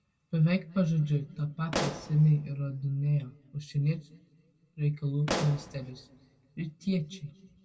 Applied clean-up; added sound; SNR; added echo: none; Explosion; 7 dB; reverberation time 1.7 s.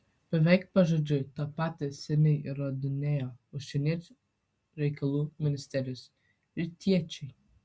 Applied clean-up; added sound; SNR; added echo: none; none; none; none.